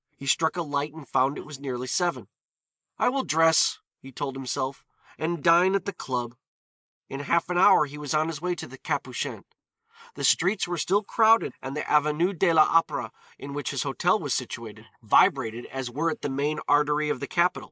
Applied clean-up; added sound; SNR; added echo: neural mask model Resemble Enhance denoiser.